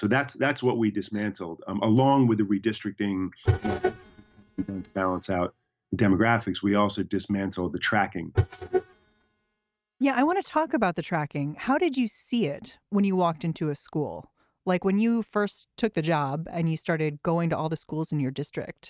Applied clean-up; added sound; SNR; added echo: neural mask model RNNoise.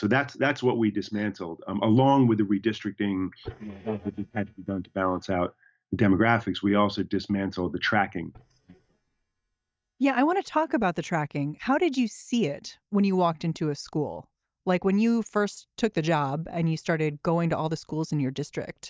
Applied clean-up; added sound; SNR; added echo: neural mask model DeepFilterNet 3.